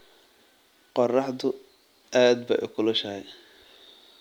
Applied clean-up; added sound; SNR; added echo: none; none; none; none.